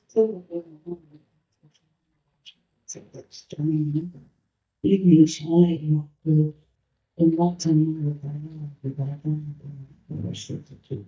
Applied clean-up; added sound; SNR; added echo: neural mask model DeepFilterNet 3.